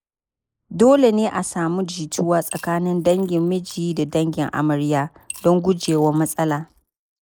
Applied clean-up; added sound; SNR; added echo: neural mask model Resemble Enhance denoiser.